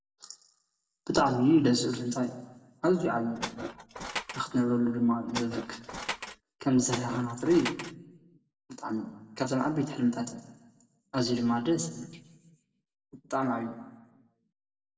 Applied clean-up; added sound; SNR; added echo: none; Tools; 8 dB; reverberation time 0.9 s.